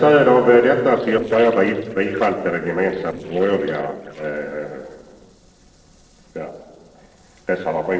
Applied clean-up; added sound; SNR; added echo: neural separator model SepFormer DNS4.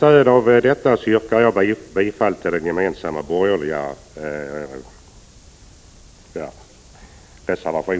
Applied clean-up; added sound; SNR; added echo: none; none; none; none.